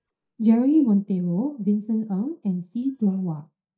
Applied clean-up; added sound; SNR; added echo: neural mask model DeepFilterNet 3.